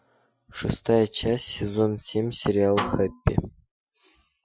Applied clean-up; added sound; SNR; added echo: classical method Wiener filter.